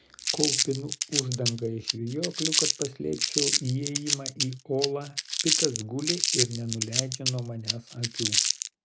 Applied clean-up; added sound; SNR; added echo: none; Crumpling, crinkling; -3 dB; none.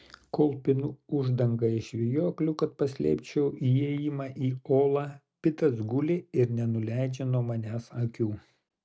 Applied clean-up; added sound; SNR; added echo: none; none; none; none.